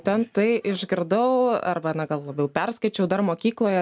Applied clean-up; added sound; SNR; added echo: none; none; none; none.